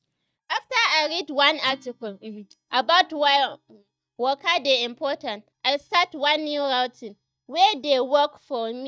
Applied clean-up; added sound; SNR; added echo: neural mask model DeepFilterNet 3.